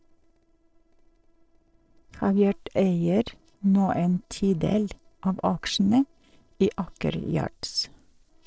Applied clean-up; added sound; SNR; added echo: neural separator model SepFormer DNS4.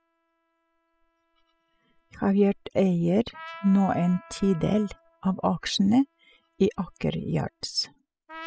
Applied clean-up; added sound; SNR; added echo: classical method spectral subtraction.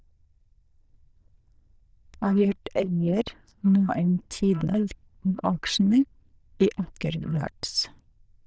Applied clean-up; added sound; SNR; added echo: neural diffusion model UNIVERSE++.